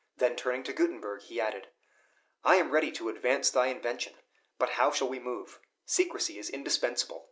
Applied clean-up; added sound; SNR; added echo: none; none; none; none.